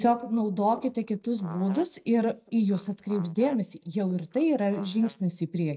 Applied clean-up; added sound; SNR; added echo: neural mask model DeepFilterNet 3.